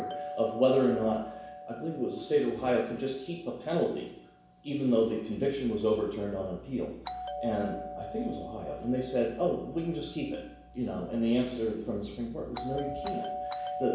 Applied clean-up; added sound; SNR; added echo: none; Doorbell; 11 dB; reverberation time 0.7 s.